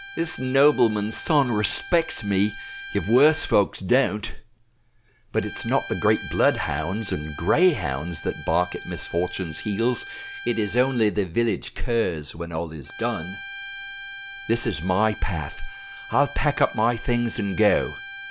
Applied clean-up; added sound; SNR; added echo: none; Bowed string instrument; 15 dB; none.